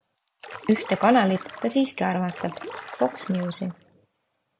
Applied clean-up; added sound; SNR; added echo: none; Stream; 15 dB; none.